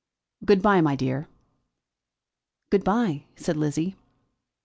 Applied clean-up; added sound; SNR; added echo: none; none; none; none.